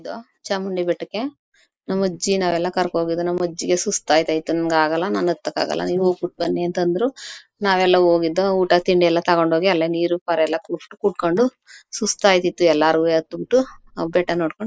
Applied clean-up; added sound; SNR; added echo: neural mask model Resemble Enhance denoiser.